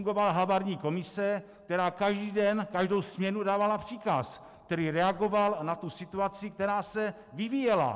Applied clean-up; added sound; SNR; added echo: none; none; none; none.